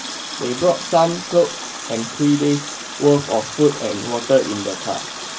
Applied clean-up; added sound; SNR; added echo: none; Water tap, faucet; 10 dB; reverberation time 0.2 s.